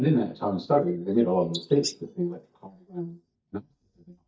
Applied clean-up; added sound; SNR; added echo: neural mask model DeepFilterNet 3.